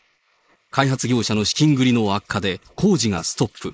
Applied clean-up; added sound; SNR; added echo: neural mask model Resemble Enhance denoiser.